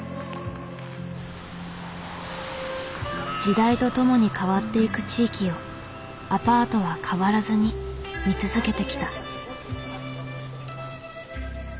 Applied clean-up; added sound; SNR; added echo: none; none; none; none.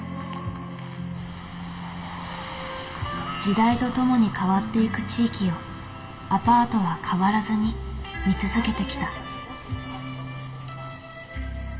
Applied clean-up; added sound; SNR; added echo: none; none; none; reverberation time 1.4 s.